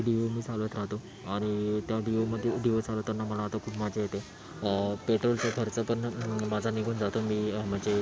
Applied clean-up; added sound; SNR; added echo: none; none; none; none.